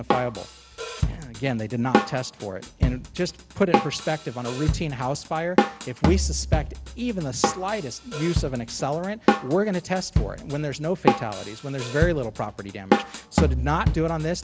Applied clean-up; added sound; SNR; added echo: none; Drum kit; -1 dB; none.